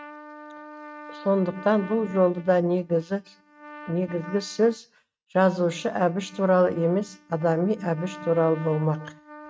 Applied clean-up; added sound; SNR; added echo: neural mask model RNNoise.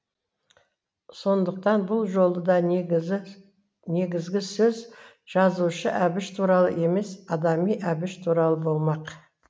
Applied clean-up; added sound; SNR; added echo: none; none; none; none.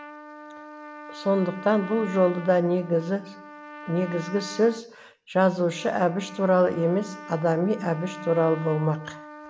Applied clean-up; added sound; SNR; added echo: none; Trumpet; 16 dB; none.